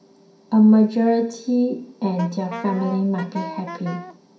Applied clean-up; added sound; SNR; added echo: none; Wind instrument, woodwind instrument; 13 dB; reverberation time 0.5 s.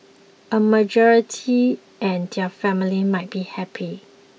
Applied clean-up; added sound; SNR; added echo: none; none; none; none.